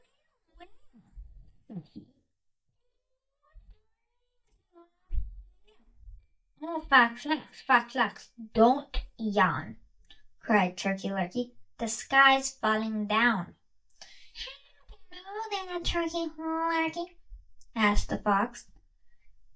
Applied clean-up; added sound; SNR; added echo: neural mask model DeepFilterNet 3.